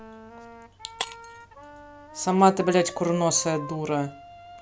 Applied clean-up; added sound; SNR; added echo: none; Wind instrument, woodwind instrument + Shatter; 15 dB; none.